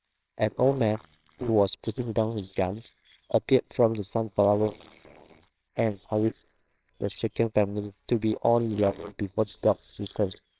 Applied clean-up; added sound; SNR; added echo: neural separator model SepFormer WHAMR!.